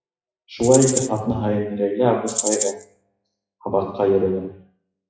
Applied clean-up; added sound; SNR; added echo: classical method WPE with log-MMSE.